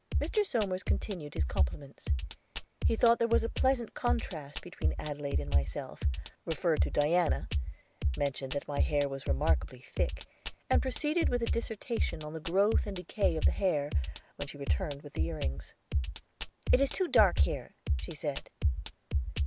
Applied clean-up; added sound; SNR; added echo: none; Drum kit; -2 dB; none.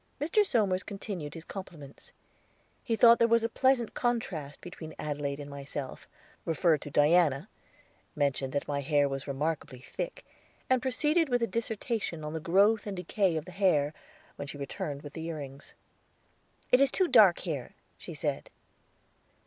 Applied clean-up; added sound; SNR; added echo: none; none; none; none.